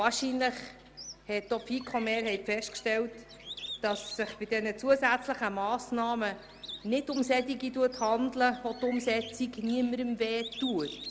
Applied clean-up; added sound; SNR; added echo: none; Bird; 17 dB; none.